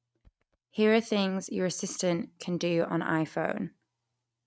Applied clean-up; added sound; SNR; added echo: neural mask model RNNoise.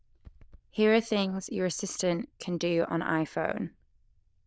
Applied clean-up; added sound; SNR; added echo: neural diffusion model UNIVERSE++.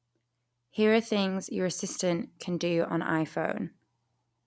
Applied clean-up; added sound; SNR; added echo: none; none; none; none.